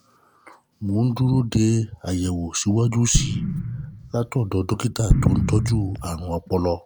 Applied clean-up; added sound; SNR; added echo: none; Explosion; 2 dB; none.